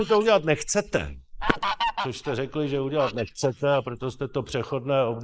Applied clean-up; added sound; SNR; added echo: neural mask model Resemble Enhance denoiser.